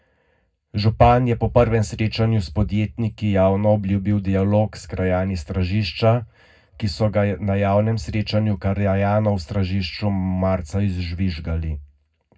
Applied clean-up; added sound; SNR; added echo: none; none; none; reverberation time 0.3 s.